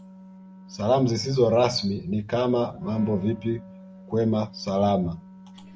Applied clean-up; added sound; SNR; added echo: none; Wind instrument, woodwind instrument; 20 dB; none.